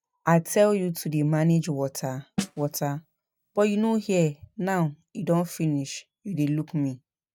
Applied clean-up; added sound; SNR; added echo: neural mask model RNNoise.